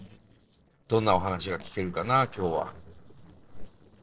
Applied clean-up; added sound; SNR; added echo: neural separator model SepFormer DNS4.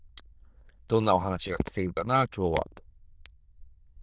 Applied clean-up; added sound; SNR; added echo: neural diffusion model UNIVERSE++.